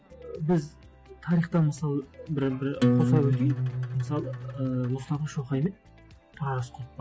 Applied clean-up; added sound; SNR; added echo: none; Acoustic guitar; -3 dB; none.